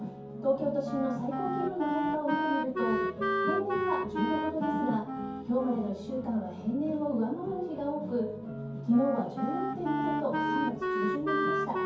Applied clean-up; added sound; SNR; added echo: none; Wind instrument, woodwind instrument; 2 dB; reverberation time 0.6 s.